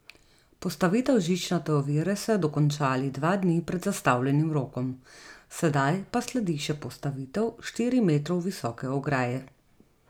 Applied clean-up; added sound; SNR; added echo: none; none; none; none.